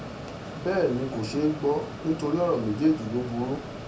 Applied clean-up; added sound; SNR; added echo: none; Mechanisms; 10 dB; reverberation time 0.3 s.